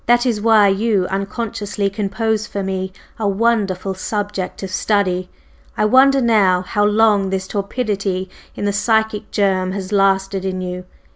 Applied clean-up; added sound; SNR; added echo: none; none; none; none.